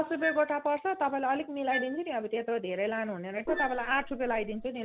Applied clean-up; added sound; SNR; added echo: none; Gong + Wind instrument, woodwind instrument; 9 dB; none.